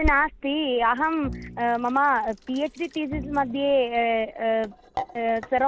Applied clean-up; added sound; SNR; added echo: none; Bowed string instrument + Sink (filling or washing); 12 dB; none.